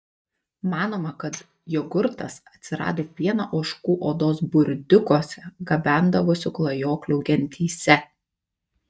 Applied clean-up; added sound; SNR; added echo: neural mask model DeepFilterNet 3.